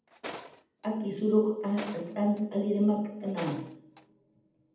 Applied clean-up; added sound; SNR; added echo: none; Tools; 16 dB; reverberation time 0.8 s.